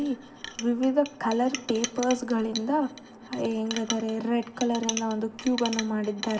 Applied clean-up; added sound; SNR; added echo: none; Chink, clink; 11 dB; reverberation time 1.7 s.